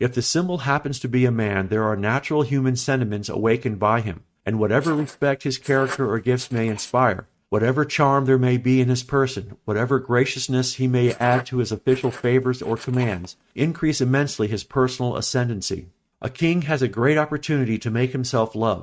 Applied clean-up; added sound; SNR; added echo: neural mask model RNNoise.